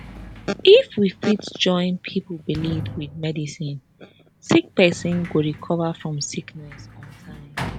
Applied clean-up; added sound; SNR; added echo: none; Sliding door; 16 dB; none.